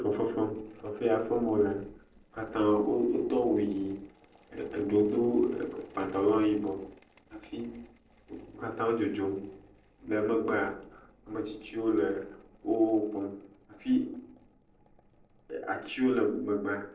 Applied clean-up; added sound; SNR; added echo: neural separator model SepFormer DNS4.